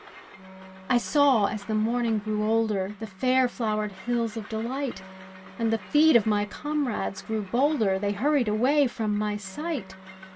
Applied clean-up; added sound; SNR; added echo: none; Wind instrument, woodwind instrument + Train; 19 dB; none.